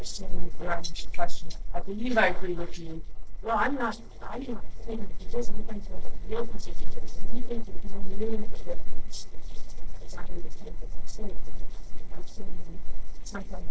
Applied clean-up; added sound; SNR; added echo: neural separator model SepFormer DNS4.